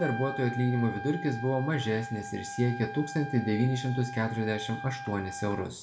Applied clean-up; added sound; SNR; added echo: none; Trumpet; 10 dB; reverberation time 0.5 s.